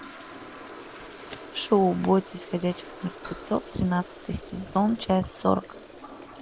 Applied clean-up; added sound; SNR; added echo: none; Toilet flush + Toilet flush; 15 dB; none.